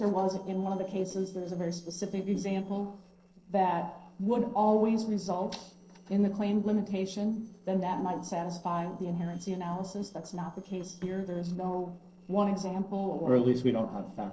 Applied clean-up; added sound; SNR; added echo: neural separator model SepFormer DNS4.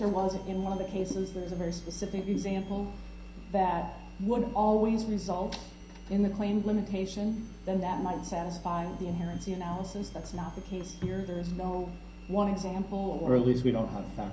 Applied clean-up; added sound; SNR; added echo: none; Engine; 15 dB; reverberation time 0.3 s.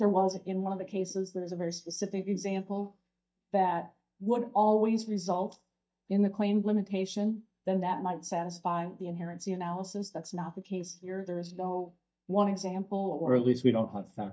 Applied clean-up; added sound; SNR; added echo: neural mask model DeepFilterNet 3.